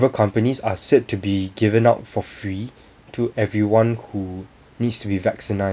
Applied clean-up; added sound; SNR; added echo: none; none; none; none.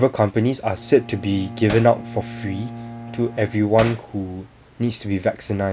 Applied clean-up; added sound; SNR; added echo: none; Bowed string instrument + Hammer; 14 dB; none.